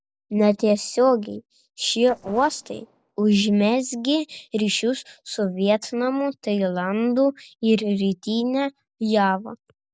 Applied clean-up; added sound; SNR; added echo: neural separator model SepFormer DNS4.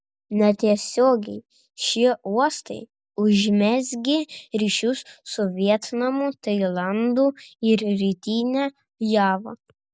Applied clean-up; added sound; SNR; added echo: none; none; none; none.